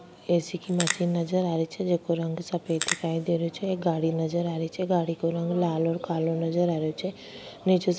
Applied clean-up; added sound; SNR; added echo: none; Crackle; 6 dB; none.